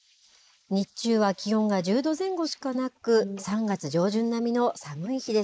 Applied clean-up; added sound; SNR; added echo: neural mask model Resemble Enhance denoiser.